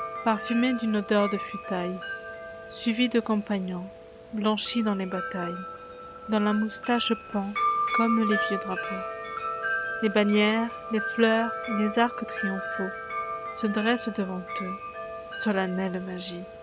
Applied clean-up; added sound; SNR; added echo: none; Wind chime; 6 dB; none.